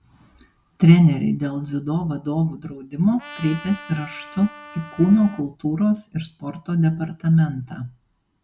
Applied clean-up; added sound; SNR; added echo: none; Trumpet; 19 dB; none.